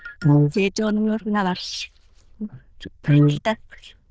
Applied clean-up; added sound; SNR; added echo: neural diffusion model UNIVERSE++.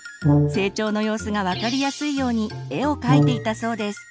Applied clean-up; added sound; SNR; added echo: none; Brass instrument; -4 dB; none.